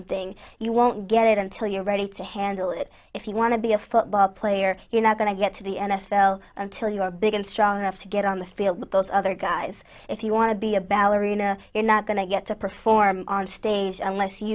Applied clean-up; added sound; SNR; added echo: none; none; none; none.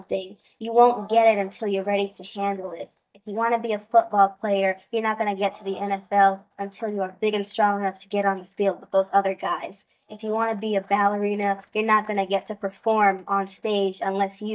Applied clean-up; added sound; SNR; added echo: neural mask model DeepFilterNet 3.